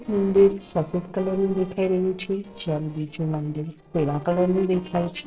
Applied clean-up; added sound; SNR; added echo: neural separator model SepFormer DNS4.